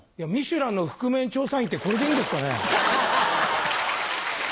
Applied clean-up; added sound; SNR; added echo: none; Water / Splash, splatter; 7 dB; none.